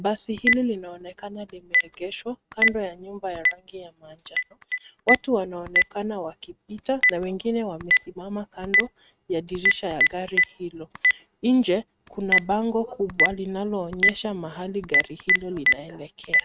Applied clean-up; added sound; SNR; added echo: neural mask model RNNoise.